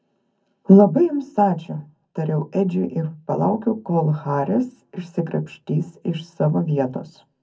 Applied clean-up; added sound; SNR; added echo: none; none; none; reverberation time 0.3 s.